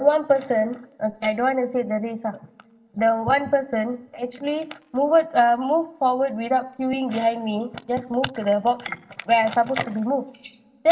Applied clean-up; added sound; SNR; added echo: none; none; none; reverberation time 0.7 s.